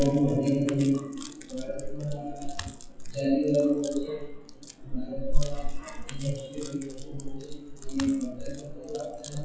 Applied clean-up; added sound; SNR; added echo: classical method WPE with log-MMSE.